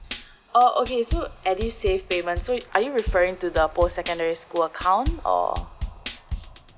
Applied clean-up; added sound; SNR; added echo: none; Drum kit; 8 dB; none.